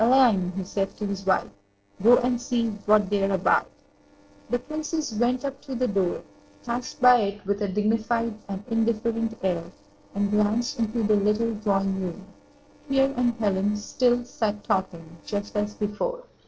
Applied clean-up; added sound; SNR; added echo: neural separator model SepFormer DNS4.